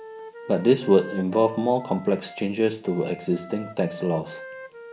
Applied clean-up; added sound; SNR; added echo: none; Wind instrument, woodwind instrument; 16 dB; reverberation time 0.4 s.